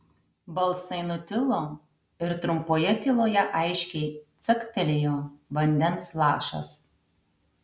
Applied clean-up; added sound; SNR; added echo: none; none; none; none.